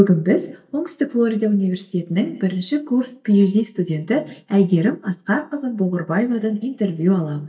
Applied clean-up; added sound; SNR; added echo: neural mask model DeepFilterNet 3.